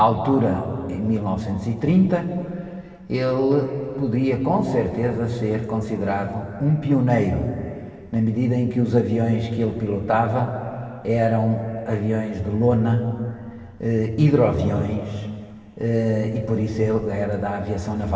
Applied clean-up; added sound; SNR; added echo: none; none; none; reverberation time 2.4 s.